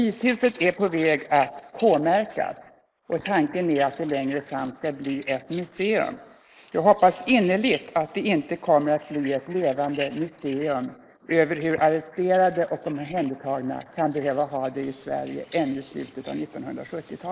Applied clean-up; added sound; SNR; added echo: neural mask model Resemble Enhance denoiser.